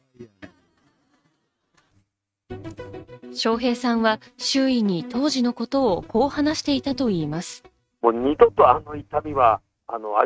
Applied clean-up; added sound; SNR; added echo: neural mask model RNNoise.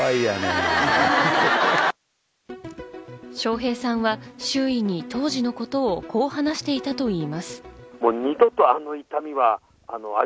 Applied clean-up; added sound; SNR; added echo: none; none; none; none.